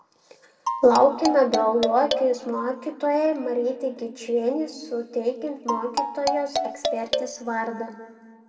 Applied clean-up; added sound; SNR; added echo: none; Marimba, xylophone; 4 dB; reverberation time 1.3 s.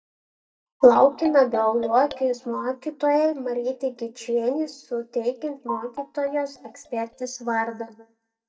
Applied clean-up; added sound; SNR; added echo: neural mask model DeepFilterNet 3.